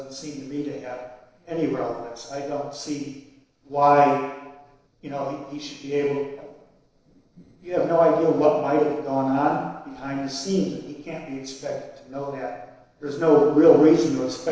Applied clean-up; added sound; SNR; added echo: neural separator model SepFormer DNS4.